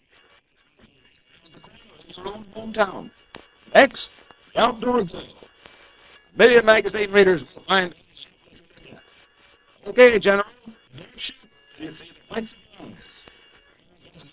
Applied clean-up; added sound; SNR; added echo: neural separator model SepFormer WHAM!.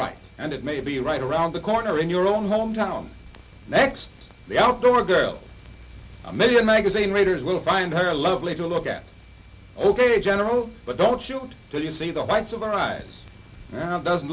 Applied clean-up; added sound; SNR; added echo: none; none; none; none.